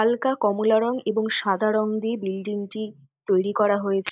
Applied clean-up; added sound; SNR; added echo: neural mask model Resemble Enhance denoiser.